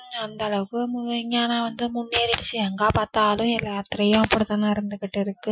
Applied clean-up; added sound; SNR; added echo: classical method Wiener filter.